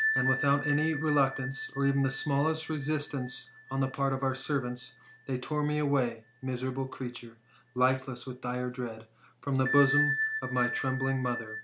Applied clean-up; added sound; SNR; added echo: none; Bell; 7 dB; none.